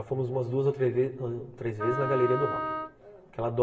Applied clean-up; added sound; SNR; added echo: none; Wind instrument, woodwind instrument; 6 dB; reverberation time 1.2 s.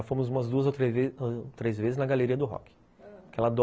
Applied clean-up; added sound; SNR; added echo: none; none; none; none.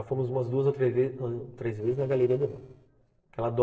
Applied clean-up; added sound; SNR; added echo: neural separator model SepFormer DNS4.